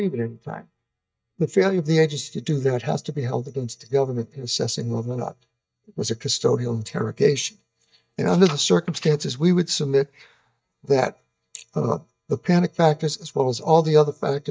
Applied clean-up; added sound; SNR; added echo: neural mask model DeepFilterNet 3.